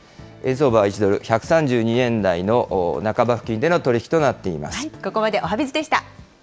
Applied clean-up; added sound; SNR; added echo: none; none; none; none.